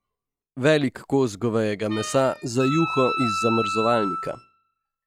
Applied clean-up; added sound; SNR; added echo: classical method log-MMSE.